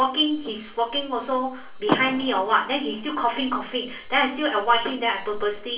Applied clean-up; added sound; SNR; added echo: none; Car; 10 dB; reverberation time 0.4 s.